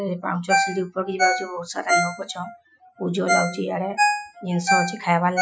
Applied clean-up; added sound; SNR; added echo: classical method Wiener filter.